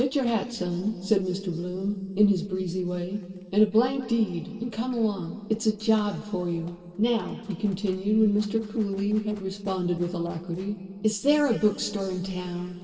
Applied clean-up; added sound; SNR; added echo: neural separator model SepFormer DNS4.